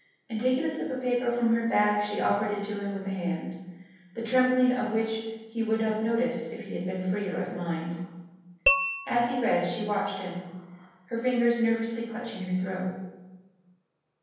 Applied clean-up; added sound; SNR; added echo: none; Tap / Glass; 2 dB; reverberation time 1.1 s.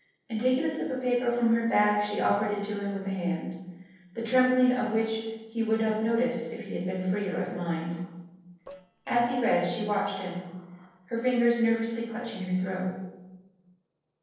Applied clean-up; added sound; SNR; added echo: neural separator model SepFormer DNS4.